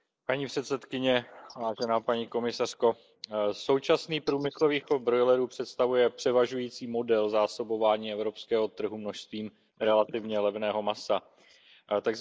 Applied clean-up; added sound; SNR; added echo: neural mask model Resemble Enhance denoiser.